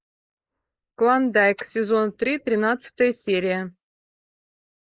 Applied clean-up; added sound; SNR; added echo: neural mask model Resemble Enhance denoiser.